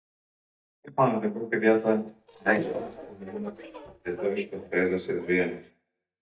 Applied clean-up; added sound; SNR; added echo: neural mask model DeepFilterNet 3.